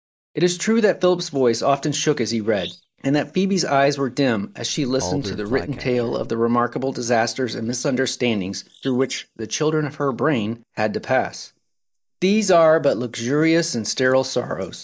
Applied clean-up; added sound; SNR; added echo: neural mask model DeepFilterNet 3.